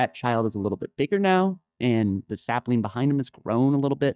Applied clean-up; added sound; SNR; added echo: neural mask model DeepFilterNet 3.